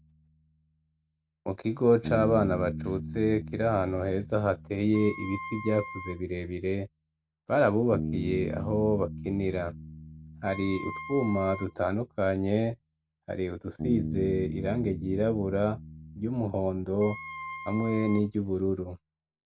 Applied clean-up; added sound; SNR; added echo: none; Wind instrument, woodwind instrument + Bass guitar; 10 dB; none.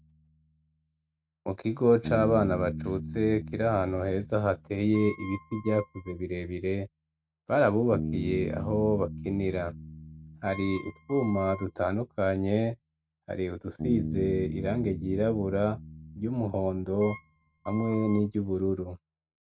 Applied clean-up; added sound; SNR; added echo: neural mask model RNNoise.